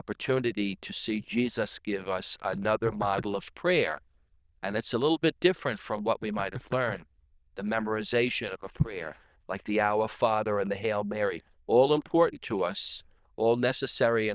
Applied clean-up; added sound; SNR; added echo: neural diffusion model UNIVERSE++.